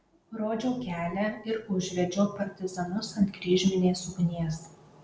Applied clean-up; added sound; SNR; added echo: none; none; none; none.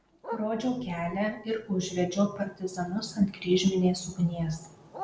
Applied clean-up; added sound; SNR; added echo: none; Bark; 18 dB; none.